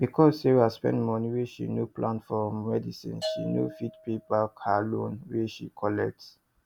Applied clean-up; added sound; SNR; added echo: none; Bell / Percussion; 17 dB; none.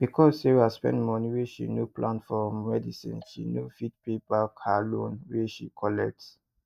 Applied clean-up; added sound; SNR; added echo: neural mask model DeepFilterNet 3.